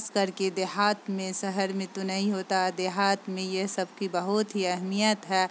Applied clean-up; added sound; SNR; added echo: none; none; none; none.